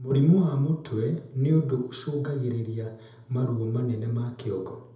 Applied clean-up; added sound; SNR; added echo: none; none; none; reverberation time 0.7 s.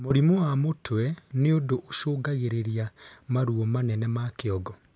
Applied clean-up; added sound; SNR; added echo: none; none; none; none.